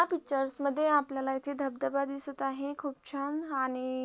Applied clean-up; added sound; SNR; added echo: none; none; none; none.